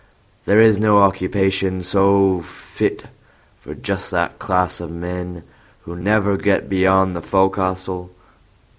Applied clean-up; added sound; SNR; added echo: none; none; none; none.